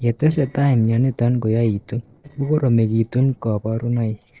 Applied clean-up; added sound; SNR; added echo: neural separator model SepFormer DNS4.